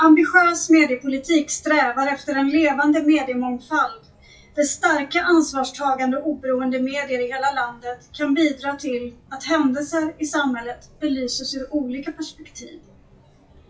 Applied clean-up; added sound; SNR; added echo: classical method WPE with log-MMSE.